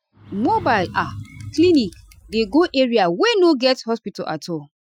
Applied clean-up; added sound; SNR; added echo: classical method Wiener filter.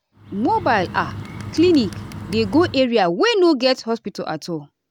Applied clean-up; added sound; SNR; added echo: none; Bird; 12 dB; none.